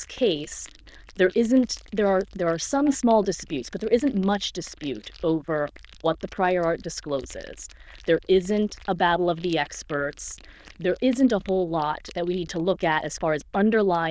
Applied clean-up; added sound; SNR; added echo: neural diffusion model UNIVERSE++.